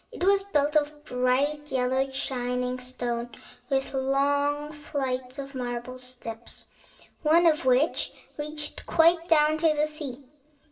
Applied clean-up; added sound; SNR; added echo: none; none; none; reverberation time 0.7 s.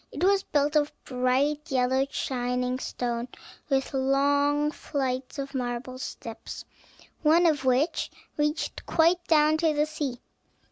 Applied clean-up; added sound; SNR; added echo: none; none; none; none.